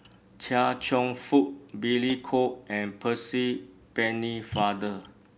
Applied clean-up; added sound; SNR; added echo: none; Splash, splatter; 20 dB; none.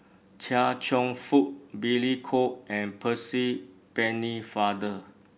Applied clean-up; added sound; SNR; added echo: none; none; none; none.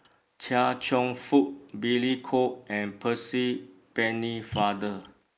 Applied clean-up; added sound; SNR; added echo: neural mask model Resemble Enhance denoiser.